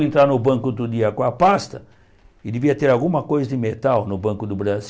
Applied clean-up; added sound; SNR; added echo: none; none; none; none.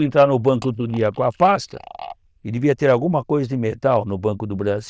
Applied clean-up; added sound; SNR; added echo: neural diffusion model UNIVERSE++.